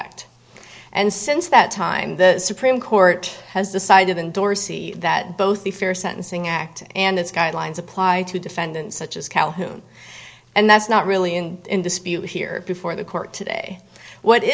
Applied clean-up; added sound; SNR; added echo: none; none; none; none.